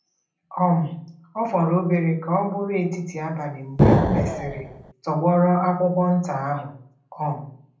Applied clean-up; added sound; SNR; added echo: none; Explosion; -2 dB; reverberation time 0.6 s.